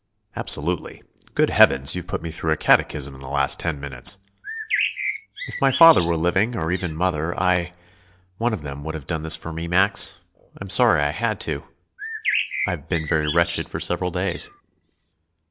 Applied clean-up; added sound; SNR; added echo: none; Bird; 6 dB; none.